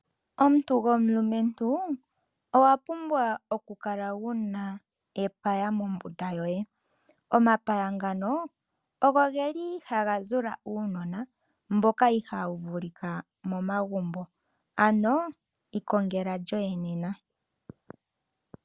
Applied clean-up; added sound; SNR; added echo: none; none; none; none.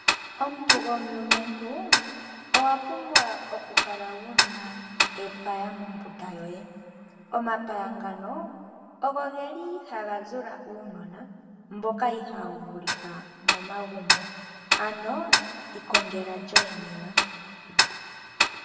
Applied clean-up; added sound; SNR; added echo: none; Tick-tock; -4 dB; reverberation time 1.9 s.